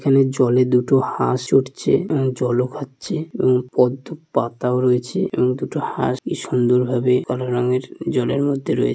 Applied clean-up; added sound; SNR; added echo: none; none; none; none.